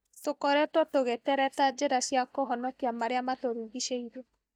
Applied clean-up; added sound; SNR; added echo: neural mask model DeepFilterNet 3.